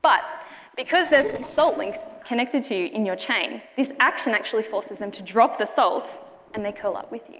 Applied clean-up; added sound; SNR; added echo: neural separator model SepFormer DNS4.